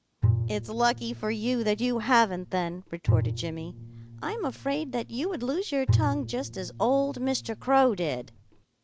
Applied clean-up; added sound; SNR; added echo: none; Bowed string instrument; 4 dB; none.